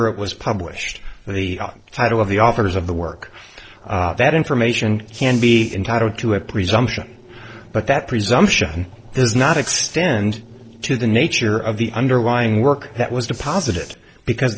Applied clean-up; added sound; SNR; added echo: neural separator model SepFormer DNS4.